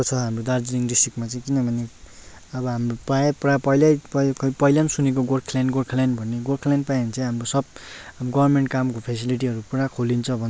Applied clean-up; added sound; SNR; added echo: none; none; none; none.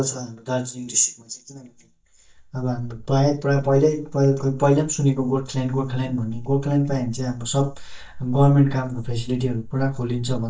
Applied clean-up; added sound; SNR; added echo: neural mask model DeepFilterNet 3.